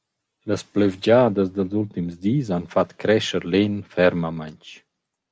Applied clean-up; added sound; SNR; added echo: none; none; none; none.